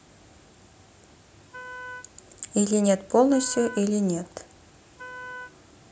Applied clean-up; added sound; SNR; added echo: none; Wind instrument, woodwind instrument; 16 dB; none.